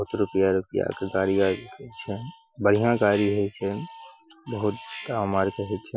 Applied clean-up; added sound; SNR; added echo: classical method Wiener filter.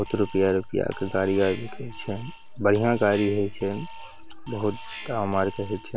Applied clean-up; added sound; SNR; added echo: none; Alarm; 11 dB; none.